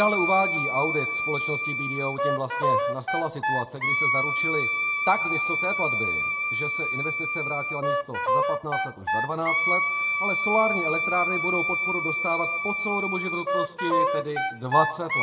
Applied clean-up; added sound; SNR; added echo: none; Wind instrument, woodwind instrument; -3 dB; reverberation time 1.6 s.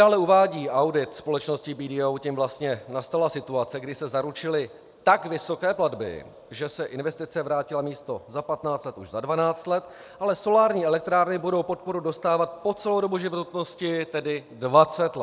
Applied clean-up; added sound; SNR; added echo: none; none; none; none.